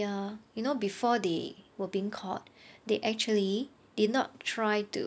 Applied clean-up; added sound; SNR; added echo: none; none; none; none.